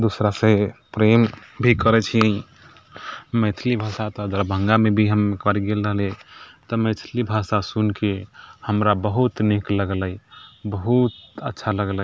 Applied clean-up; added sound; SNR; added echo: none; none; none; none.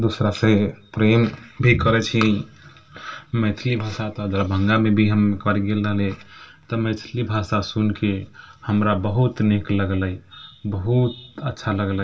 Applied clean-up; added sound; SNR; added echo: none; none; none; reverberation time 0.2 s.